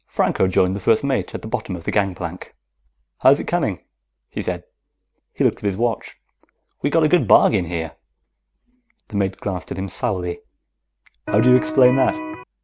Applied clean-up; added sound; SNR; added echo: none; Electric guitar; 5 dB; none.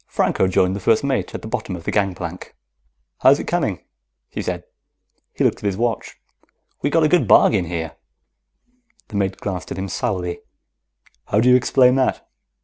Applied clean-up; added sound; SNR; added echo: none; none; none; none.